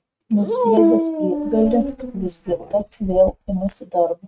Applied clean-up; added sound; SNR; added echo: neural mask model RNNoise.